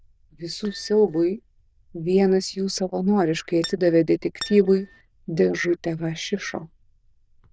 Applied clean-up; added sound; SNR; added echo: neural diffusion model UNIVERSE++.